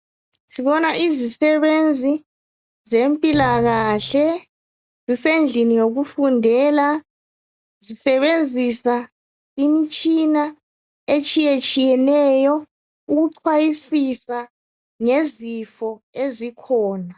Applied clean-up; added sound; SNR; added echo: none; Drum; 12 dB; none.